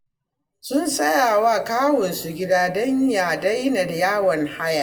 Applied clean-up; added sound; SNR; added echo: none; none; none; reverberation time 1.2 s.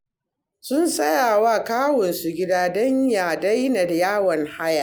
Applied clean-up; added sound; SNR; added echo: none; none; none; none.